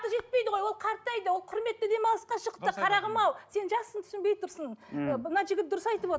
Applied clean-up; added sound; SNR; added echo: none; none; none; none.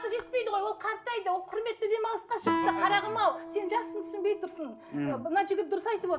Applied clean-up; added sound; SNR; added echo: none; Guitar; 8 dB; reverberation time 0.4 s.